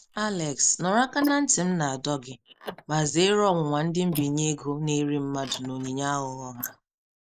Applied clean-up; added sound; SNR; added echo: neural mask model Resemble Enhance denoiser.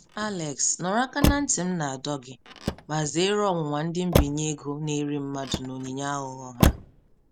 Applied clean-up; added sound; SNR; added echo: none; Motor vehicle (road); 2 dB; none.